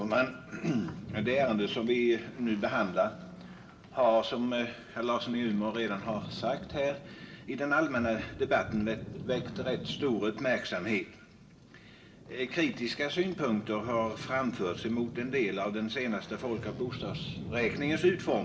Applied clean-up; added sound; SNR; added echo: none; Boat, Water vehicle; 12 dB; reverberation time 0.4 s.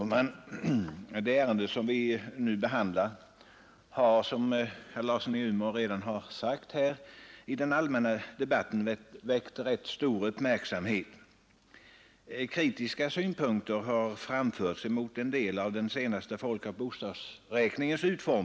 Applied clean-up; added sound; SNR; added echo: none; none; none; none.